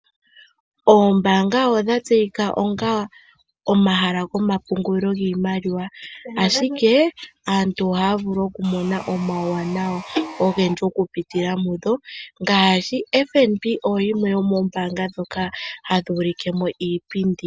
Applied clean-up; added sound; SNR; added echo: none; Sawing; 16 dB; none.